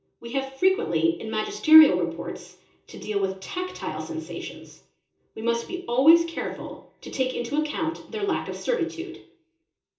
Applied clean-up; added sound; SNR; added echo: none; none; none; reverberation time 0.6 s.